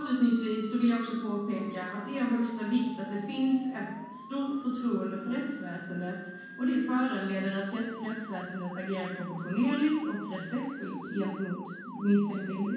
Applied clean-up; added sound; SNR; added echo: none; Motor vehicle (road) / Siren; 15 dB; reverberation time 1.2 s.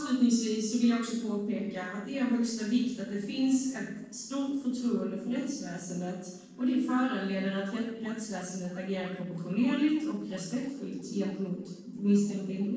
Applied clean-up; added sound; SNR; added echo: neural separator model SepFormer DNS4.